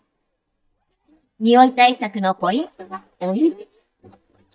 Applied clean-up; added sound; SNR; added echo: neural mask model DeepFilterNet 3.